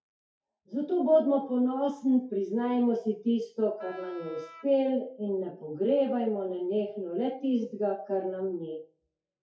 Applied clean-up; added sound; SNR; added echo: classical method WPE with log-MMSE.